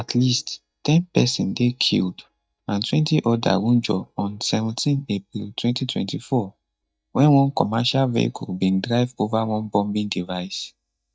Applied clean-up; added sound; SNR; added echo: neural mask model DeepFilterNet 3.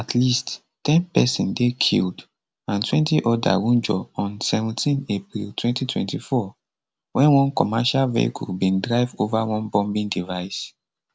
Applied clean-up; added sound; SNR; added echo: none; none; none; none.